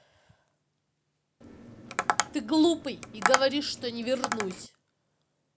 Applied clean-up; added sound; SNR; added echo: none; Tap; 1 dB; none.